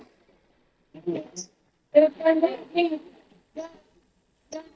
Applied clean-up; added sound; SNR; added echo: neural mask model DeepFilterNet 3.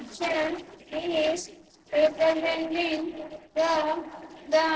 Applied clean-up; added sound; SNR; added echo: neural separator model SepFormer DNS4.